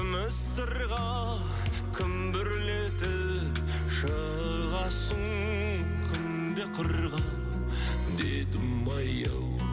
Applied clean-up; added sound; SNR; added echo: none; Wind instrument, woodwind instrument; 16 dB; none.